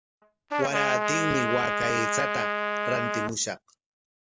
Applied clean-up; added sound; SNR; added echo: none; Trumpet; -3 dB; none.